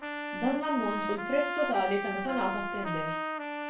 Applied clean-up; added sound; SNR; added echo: none; Trumpet; 2 dB; reverberation time 0.2 s.